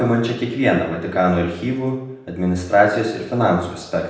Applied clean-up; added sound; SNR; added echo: none; none; none; reverberation time 0.8 s.